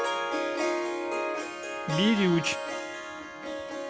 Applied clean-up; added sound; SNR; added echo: none; Harp; 0 dB; none.